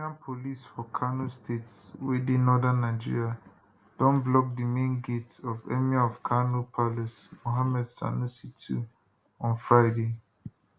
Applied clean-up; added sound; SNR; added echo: none; none; none; none.